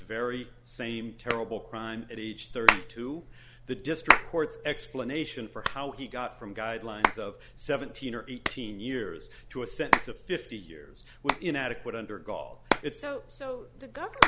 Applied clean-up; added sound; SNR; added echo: none; Hands; -3 dB; none.